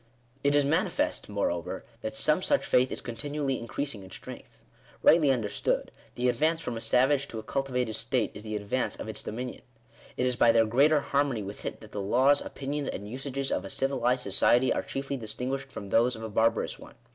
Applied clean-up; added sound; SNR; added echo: none; none; none; none.